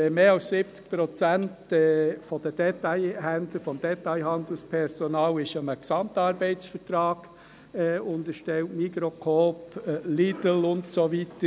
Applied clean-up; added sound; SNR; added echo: none; none; none; none.